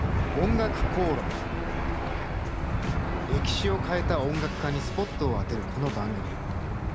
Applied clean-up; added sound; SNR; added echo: none; Engine / Aircraft; -2 dB; none.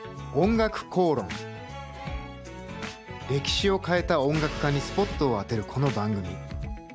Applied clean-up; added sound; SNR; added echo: none; none; none; none.